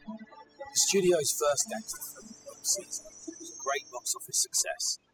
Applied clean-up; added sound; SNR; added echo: classical method spectral subtraction.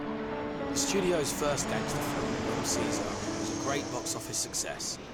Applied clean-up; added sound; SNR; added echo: none; Fixed-wing aircraft, airplane + Piano; -1 dB; none.